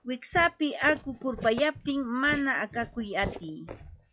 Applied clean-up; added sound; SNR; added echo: classical method log-MMSE.